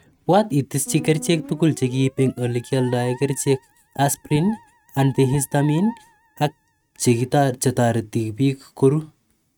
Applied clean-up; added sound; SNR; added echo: neural mask model RNNoise.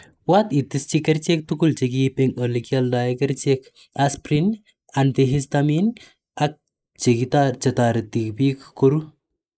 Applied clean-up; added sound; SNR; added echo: neural mask model Resemble Enhance denoiser.